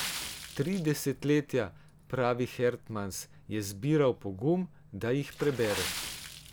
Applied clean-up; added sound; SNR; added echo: none; Water / Splash, splatter; 12 dB; none.